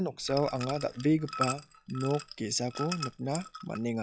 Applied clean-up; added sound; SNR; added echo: classical method log-MMSE.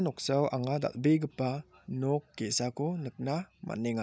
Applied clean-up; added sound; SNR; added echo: none; none; none; none.